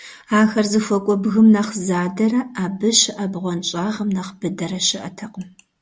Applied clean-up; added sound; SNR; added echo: none; none; none; none.